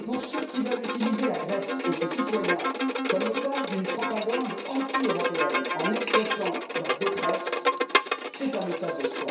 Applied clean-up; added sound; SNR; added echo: none; Bowed string instrument; -1 dB; reverberation time 0.7 s.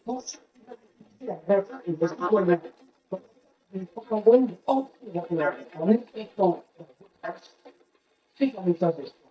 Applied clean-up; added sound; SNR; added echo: neural mask model DeepFilterNet 3.